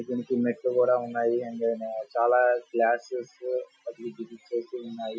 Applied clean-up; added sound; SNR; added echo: classical method Wiener filter.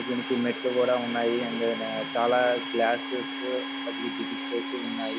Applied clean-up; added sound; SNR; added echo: none; Domestic sounds, home sounds; 6 dB; none.